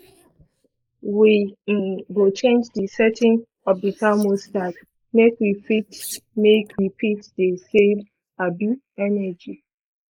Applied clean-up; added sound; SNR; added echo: neural mask model Resemble Enhance denoiser.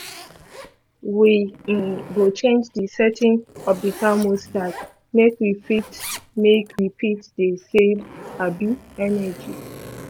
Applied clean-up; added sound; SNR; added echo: none; Zipper (clothing); 19 dB; none.